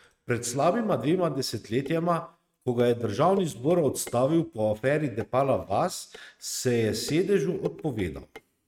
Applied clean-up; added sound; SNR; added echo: neural mask model RNNoise.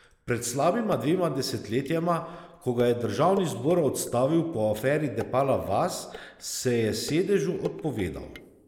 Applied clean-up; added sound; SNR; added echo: neural mask model Resemble Enhance denoiser.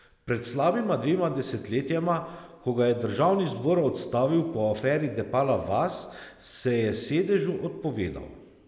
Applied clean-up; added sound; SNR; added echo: none; none; none; none.